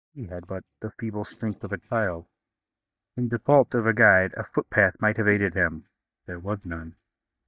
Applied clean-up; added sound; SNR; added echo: neural mask model DeepFilterNet 3.